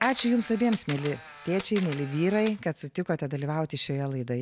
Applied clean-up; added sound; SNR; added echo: none; Camera; 12 dB; none.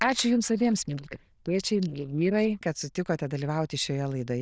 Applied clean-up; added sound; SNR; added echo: neural diffusion model UNIVERSE++.